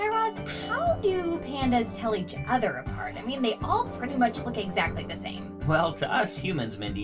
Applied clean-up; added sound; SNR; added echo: none; Brass instrument; 16 dB; reverberation time 0.2 s.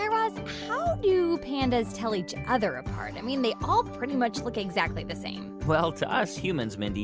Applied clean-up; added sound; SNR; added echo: none; none; none; none.